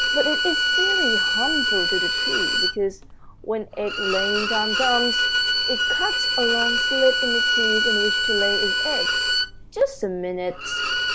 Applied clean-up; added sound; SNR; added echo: none; Bowed string instrument; -4 dB; none.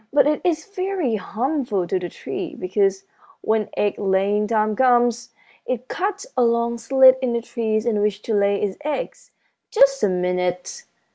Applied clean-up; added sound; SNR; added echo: none; none; none; none.